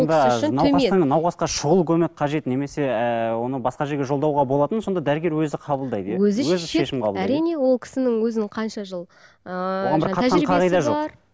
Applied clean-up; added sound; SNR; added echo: none; none; none; none.